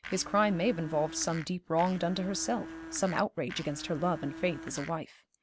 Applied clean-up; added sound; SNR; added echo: none; Domestic sounds, home sounds; 13 dB; none.